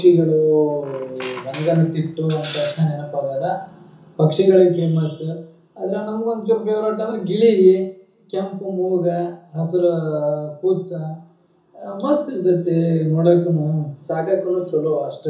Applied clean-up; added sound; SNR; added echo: none; Squeak; 18 dB; reverberation time 0.7 s.